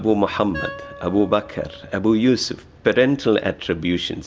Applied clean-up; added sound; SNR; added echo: none; Wind instrument, woodwind instrument; 17 dB; none.